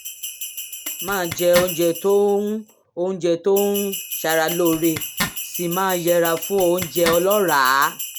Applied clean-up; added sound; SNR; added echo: none; Bell + Zipper (clothing); 9 dB; none.